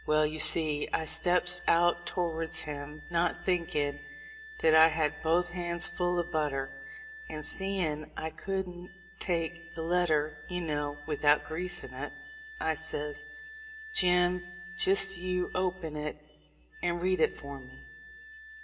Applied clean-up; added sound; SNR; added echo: none; Wind instrument, woodwind instrument; 17 dB; reverberation time 0.5 s.